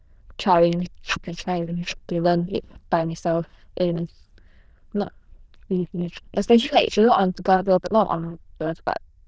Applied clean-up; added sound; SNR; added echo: neural diffusion model UNIVERSE++.